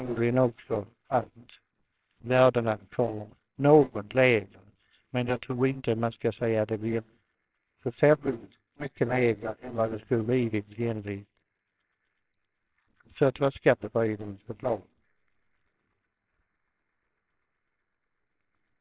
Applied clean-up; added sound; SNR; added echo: neural separator model SepFormer WHAMR!.